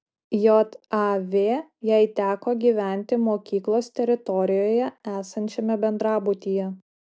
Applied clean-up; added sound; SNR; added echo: none; none; none; none.